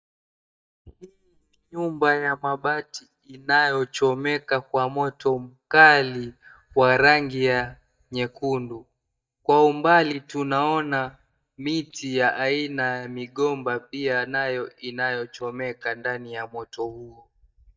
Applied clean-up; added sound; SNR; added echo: neural mask model DeepFilterNet 3.